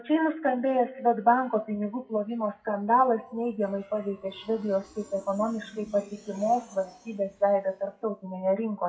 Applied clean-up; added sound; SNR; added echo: classical method WPE with log-MMSE.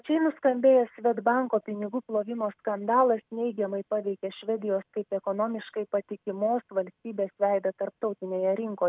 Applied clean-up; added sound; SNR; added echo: none; none; none; none.